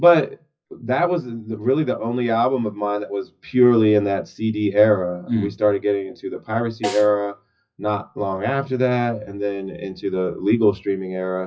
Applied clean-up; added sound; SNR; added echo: classical method WPE with log-MMSE.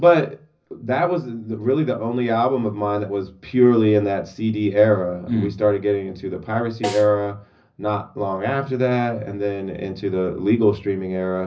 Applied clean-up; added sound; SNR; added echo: none; Snare drum; 13 dB; reverberation time 0.4 s.